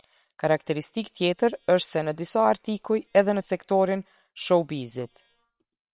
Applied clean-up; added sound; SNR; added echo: neural separator model SepFormer WHAM!.